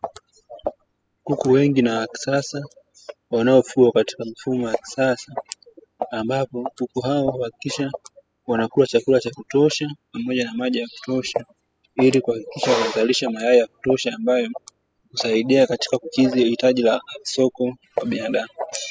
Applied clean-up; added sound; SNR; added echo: classical method spectral subtraction.